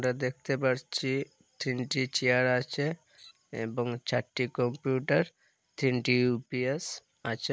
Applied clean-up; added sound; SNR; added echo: none; none; none; none.